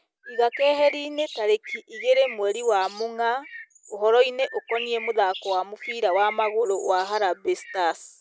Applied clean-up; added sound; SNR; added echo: none; Bird; 14 dB; none.